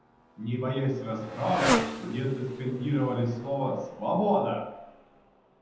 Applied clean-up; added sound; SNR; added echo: none; Motorcycle; 5 dB; reverberation time 0.8 s.